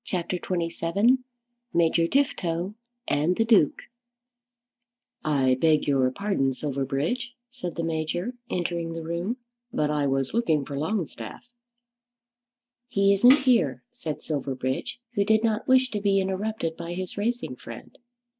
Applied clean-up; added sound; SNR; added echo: neural mask model DeepFilterNet 3.